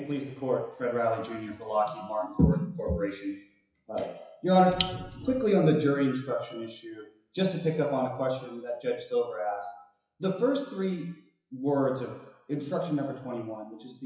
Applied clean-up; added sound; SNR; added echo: classical method WPE with log-MMSE.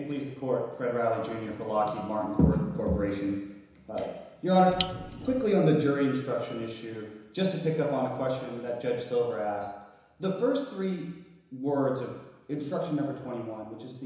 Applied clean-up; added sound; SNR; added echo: none; Raindrop; 9 dB; reverberation time 1.0 s.